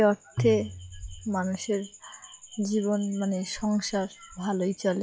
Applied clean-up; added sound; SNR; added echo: classical method log-MMSE.